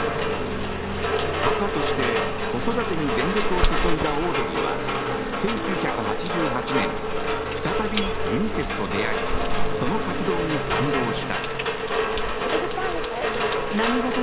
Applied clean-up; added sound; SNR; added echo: none; Rain; -4 dB; none.